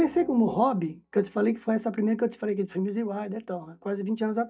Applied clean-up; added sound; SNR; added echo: neural mask model DeepFilterNet 3.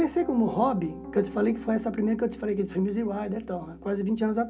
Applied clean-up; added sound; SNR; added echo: none; Piano; 16 dB; reverberation time 0.3 s.